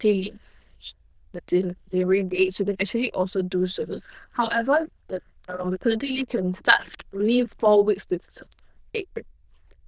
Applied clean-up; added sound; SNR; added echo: neural diffusion model UNIVERSE++.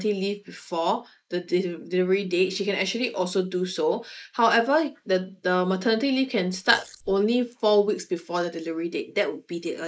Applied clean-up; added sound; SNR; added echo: neural mask model Resemble Enhance denoiser.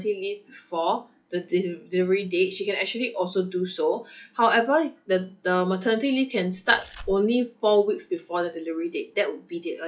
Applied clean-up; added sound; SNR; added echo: classical method log-MMSE.